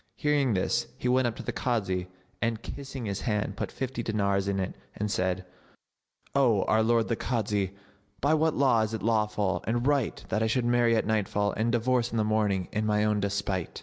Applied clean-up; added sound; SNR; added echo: none; none; none; none.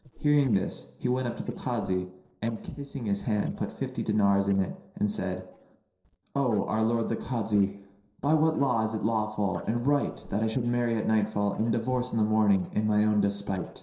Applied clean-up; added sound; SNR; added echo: neural separator model SepFormer DNS4.